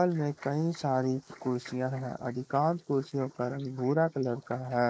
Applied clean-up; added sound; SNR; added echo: neural mask model Resemble Enhance denoiser.